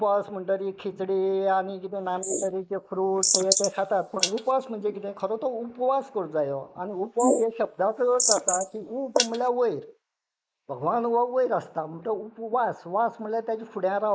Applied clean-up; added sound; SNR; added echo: neural mask model Resemble Enhance denoiser.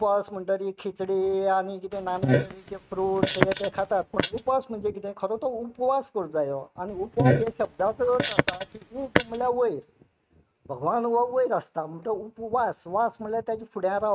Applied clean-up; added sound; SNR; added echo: neural mask model RNNoise.